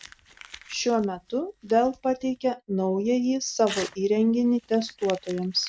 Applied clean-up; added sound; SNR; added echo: none; Crumpling, crinkling / Tearing; 19 dB; none.